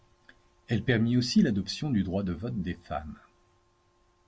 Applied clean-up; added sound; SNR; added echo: none; none; none; none.